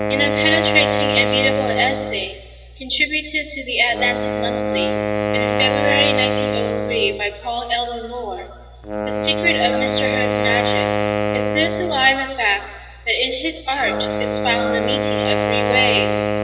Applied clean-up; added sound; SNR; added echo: none; Wind instrument, woodwind instrument; 0 dB; reverberation time 1.9 s.